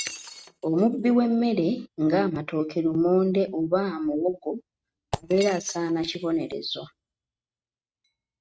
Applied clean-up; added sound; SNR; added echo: neural mask model RNNoise.